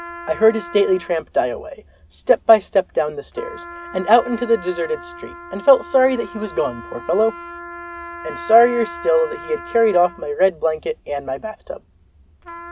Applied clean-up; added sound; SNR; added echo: none; Trumpet; 16 dB; none.